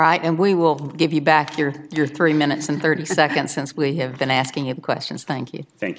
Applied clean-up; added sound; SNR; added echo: none; none; none; none.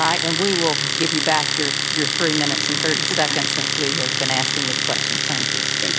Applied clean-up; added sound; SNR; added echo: none; Domestic sounds, home sounds; -3 dB; none.